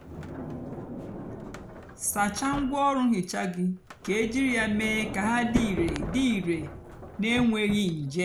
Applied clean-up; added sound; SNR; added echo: none; Sliding door; 10 dB; none.